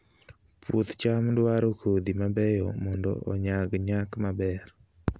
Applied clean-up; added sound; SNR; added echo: none; none; none; none.